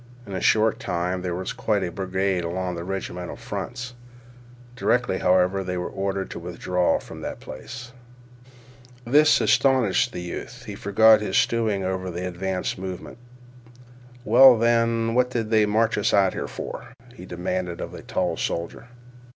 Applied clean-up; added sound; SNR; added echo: none; none; none; none.